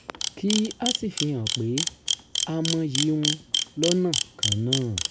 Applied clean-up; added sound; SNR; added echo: none; Camera; 2 dB; none.